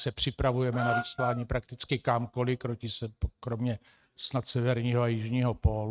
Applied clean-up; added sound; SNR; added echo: neural mask model RNNoise.